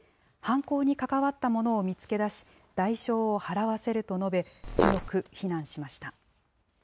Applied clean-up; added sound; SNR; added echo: none; Fart; -4 dB; none.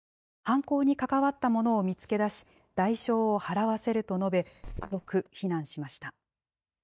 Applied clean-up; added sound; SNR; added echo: neural mask model DeepFilterNet 3.